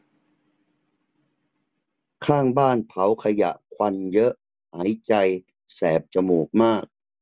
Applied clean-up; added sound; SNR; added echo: none; none; none; none.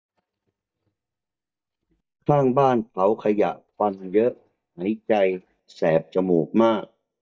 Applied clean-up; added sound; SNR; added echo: neural mask model DeepFilterNet 3.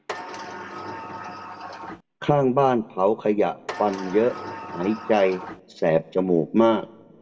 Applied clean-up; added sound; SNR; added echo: none; Sliding door; 13 dB; reverberation time 1.4 s.